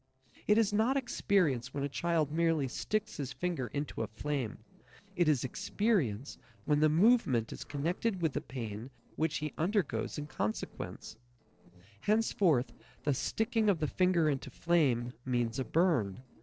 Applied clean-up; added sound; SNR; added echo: neural separator model SepFormer DNS4.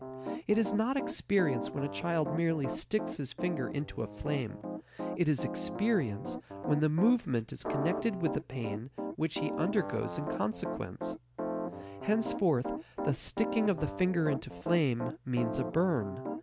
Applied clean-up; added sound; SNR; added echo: none; Piano; 6 dB; none.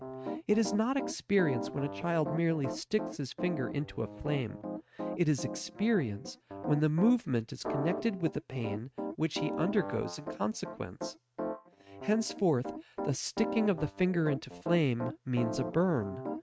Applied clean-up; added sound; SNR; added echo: neural mask model RNNoise.